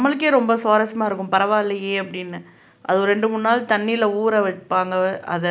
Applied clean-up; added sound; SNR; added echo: none; none; none; none.